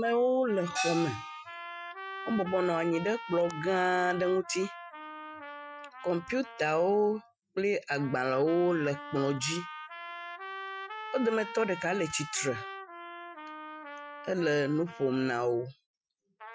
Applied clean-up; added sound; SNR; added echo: classical method Wiener filter.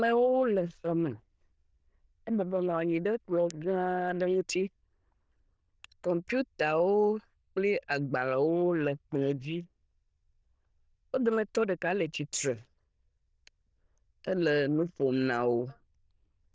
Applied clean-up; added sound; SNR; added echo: neural diffusion model UNIVERSE++.